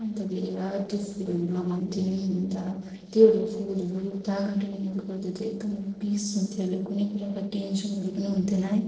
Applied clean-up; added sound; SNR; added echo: neural separator model SepFormer DNS4.